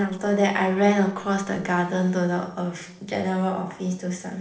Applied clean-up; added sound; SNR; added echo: neural separator model SepFormer DNS4.